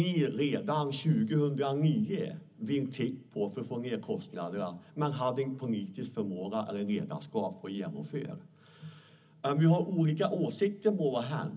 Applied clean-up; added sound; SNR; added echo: none; none; none; reverberation time 0.4 s.